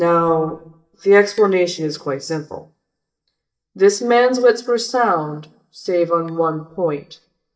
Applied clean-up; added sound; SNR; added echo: neural mask model DeepFilterNet 3.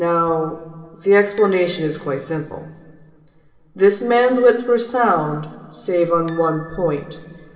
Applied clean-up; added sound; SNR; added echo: none; Bicycle bell; 11 dB; reverberation time 2.5 s.